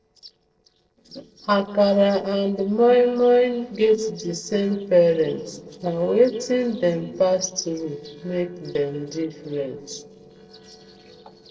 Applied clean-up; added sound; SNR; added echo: neural separator model SepFormer DNS4.